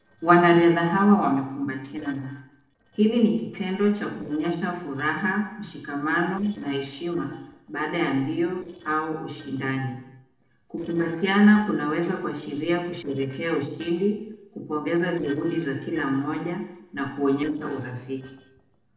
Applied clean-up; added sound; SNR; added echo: neural separator model SepFormer DNS4.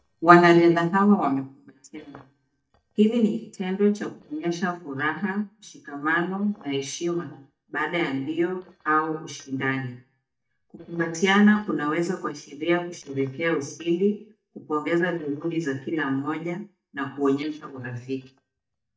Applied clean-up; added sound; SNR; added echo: neural mask model DeepFilterNet 3.